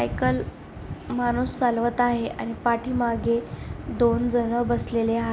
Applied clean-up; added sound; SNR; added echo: none; none; none; none.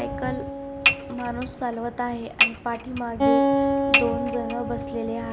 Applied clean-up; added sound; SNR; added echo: none; Dishes, pots, and pans / Chink, clink + Acoustic guitar; -5 dB; none.